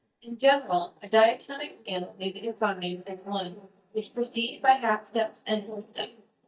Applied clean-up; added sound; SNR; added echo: neural mask model DeepFilterNet 3.